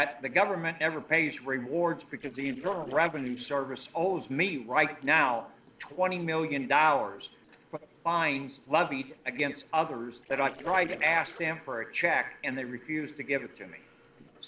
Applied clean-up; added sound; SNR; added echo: neural separator model SepFormer DNS4.